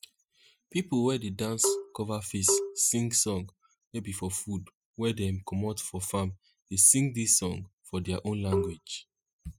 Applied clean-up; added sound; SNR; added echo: classical method spectral subtraction.